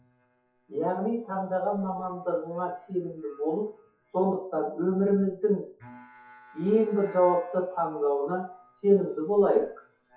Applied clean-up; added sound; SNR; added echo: classical method WPE with log-MMSE.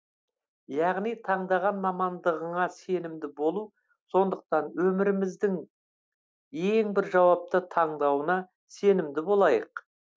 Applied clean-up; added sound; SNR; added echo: none; none; none; none.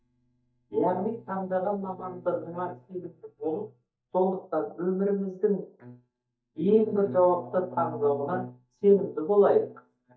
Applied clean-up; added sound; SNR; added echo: neural mask model DeepFilterNet 3.